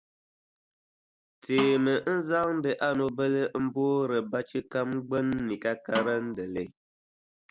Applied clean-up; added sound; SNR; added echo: none; Snare drum; 11 dB; none.